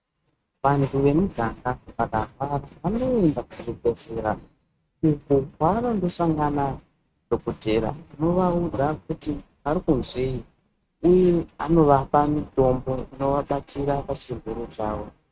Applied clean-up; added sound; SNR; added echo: neural mask model RNNoise.